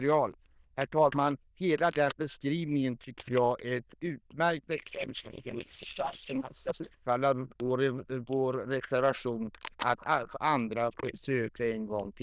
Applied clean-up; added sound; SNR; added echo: neural diffusion model UNIVERSE++.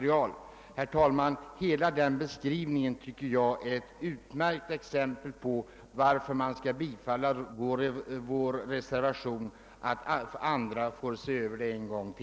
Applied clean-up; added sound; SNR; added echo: none; none; none; none.